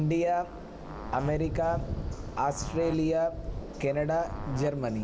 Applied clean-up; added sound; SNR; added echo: none; Fart; 18 dB; none.